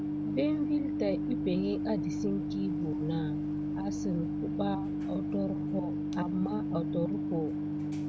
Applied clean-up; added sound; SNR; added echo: none; Microwave oven; -2 dB; none.